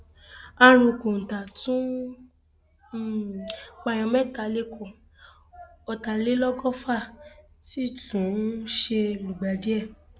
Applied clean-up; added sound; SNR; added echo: none; none; none; none.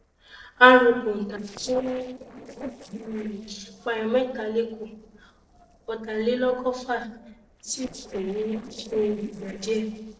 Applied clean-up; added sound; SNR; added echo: neural separator model SepFormer DNS4.